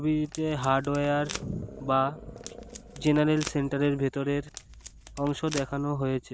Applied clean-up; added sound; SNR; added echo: none; Packing tape, duct tape + Animal; 15 dB; none.